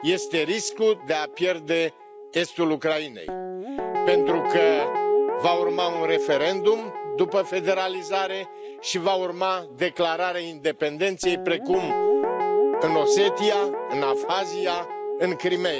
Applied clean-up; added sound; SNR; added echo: none; Guitar; 2 dB; none.